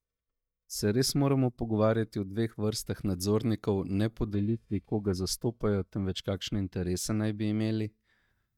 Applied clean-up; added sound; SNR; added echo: neural mask model DeepFilterNet 3.